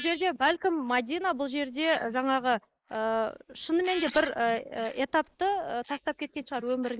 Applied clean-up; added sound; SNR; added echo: neural mask model Resemble Enhance denoiser.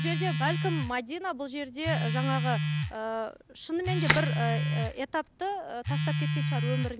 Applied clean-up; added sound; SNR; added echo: none; Crushing + Telephone; -3 dB; none.